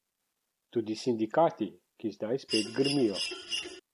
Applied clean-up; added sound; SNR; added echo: none; Mechanisms; 4 dB; none.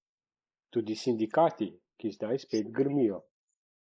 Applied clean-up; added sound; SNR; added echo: neural mask model Resemble Enhance denoiser.